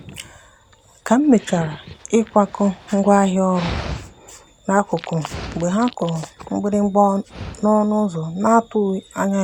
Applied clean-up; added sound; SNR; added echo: none; Dog; 16 dB; none.